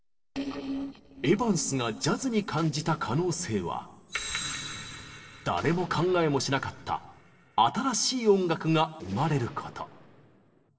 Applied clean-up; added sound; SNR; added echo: neural separator model SepFormer DNS4.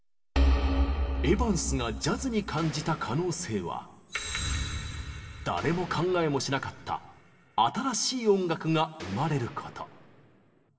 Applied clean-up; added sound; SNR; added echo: none; Gunshot, gunfire; 18 dB; reverberation time 1.2 s.